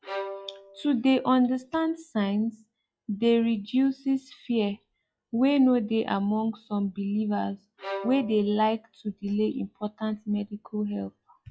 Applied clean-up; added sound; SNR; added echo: classical method log-MMSE.